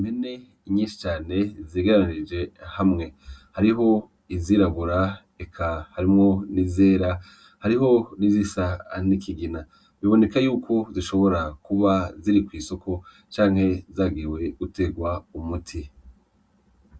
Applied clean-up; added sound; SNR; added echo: none; none; none; none.